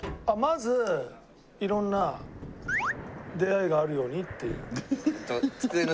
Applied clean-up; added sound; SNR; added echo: none; Breathing + Tap; 15 dB; none.